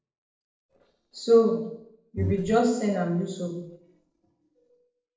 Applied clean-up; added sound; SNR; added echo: neural separator model SepFormer DNS4.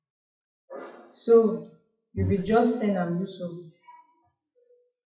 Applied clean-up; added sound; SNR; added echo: classical method WPE with log-MMSE.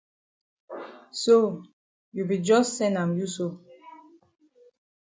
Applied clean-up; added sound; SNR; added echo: none; none; none; none.